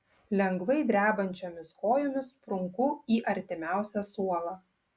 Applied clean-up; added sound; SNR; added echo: none; none; none; none.